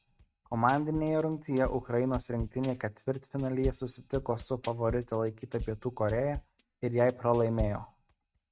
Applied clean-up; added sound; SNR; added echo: neural mask model RNNoise.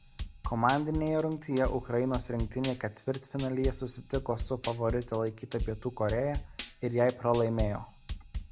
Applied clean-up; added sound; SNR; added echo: none; Drum kit; 8 dB; none.